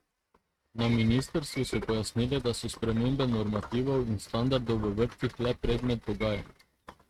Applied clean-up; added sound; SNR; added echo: neural mask model RNNoise.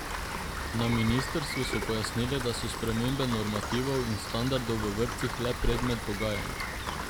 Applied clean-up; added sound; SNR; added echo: none; Rain; 3 dB; none.